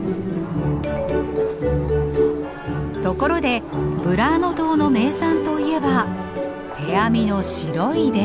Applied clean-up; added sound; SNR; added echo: none; none; none; none.